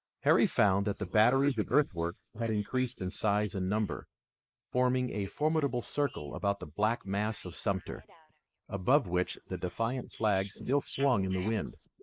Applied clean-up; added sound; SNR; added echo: neural mask model Resemble Enhance denoiser.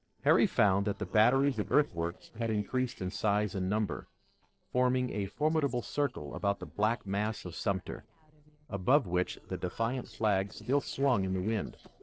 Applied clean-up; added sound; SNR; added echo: neural separator model SepFormer DNS4.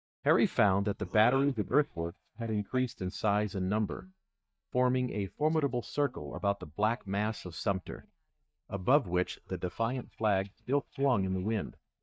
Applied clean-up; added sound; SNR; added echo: neural mask model DeepFilterNet 3.